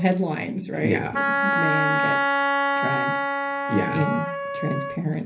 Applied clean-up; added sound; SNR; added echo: none; Wind instrument, woodwind instrument; -2 dB; reverberation time 0.3 s.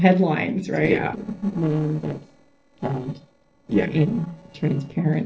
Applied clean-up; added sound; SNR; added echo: neural separator model SepFormer DNS4.